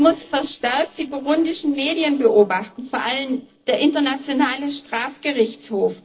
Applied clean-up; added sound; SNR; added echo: neural separator model SepFormer DNS4.